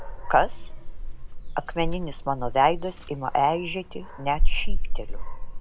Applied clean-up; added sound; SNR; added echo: none; Dog; -3 dB; none.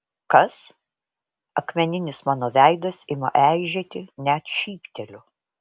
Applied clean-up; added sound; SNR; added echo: none; none; none; none.